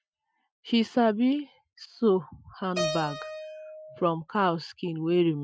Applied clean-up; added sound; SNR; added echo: classical method Wiener filter.